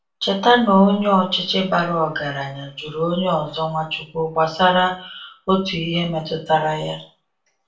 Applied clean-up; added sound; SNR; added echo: none; none; none; reverberation time 0.3 s.